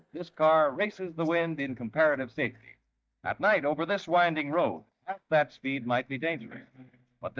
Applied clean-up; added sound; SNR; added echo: neural mask model DeepFilterNet 3.